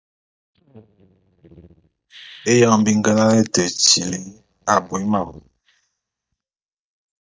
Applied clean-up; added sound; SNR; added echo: neural mask model DeepFilterNet 3.